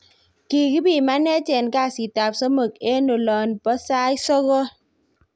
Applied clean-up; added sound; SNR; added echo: none; none; none; none.